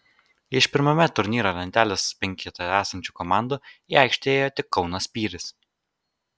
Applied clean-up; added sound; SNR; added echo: none; none; none; none.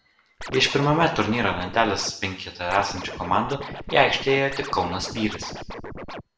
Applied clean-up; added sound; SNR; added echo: none; Scratching (performance technique); 11 dB; reverberation time 0.6 s.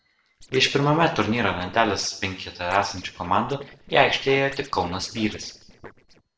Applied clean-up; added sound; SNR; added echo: neural separator model SepFormer DNS4.